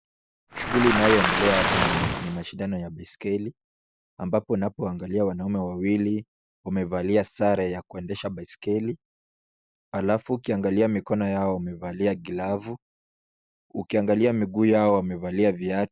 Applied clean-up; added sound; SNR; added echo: none; Waves, surf; -1 dB; none.